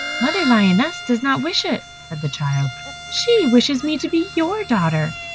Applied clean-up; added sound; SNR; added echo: none; Bowed string instrument + Fowl; 11 dB; none.